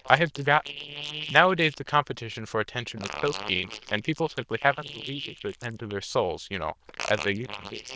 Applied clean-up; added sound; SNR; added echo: neural diffusion model UNIVERSE++.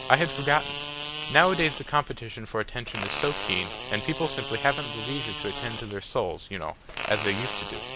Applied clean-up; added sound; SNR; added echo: none; Fart; 5 dB; none.